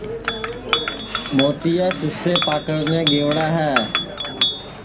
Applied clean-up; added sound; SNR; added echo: none; Chink, clink; 2 dB; reverberation time 0.2 s.